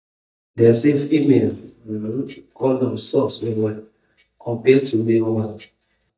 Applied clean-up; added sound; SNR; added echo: neural mask model DeepFilterNet 3.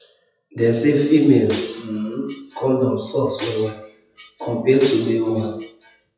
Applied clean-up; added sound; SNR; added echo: classical method WPE with log-MMSE.